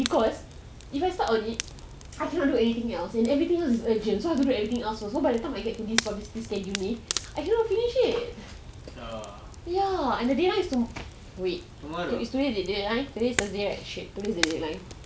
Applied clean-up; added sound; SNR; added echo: none; Crackle; 11 dB; none.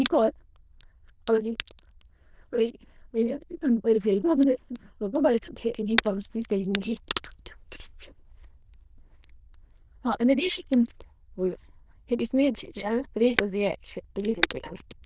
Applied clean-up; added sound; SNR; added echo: neural diffusion model UNIVERSE++.